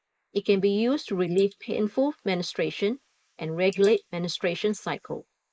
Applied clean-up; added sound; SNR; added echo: neural mask model Resemble Enhance denoiser.